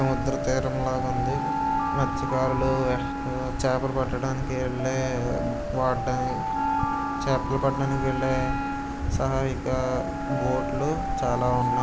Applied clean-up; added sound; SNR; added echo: none; Wind instrument, woodwind instrument + Alarm; 3 dB; none.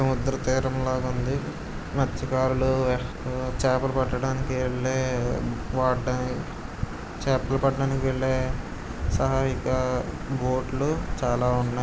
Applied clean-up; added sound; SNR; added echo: none; none; none; none.